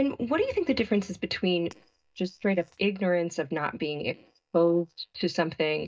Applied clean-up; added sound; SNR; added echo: neural mask model DeepFilterNet 3.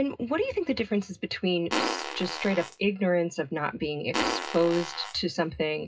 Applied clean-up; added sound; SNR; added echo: classical method WPE with log-MMSE.